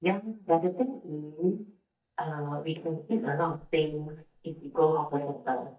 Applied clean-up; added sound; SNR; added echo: neural mask model DeepFilterNet 3.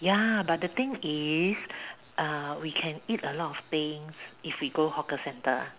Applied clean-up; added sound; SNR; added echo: none; none; none; none.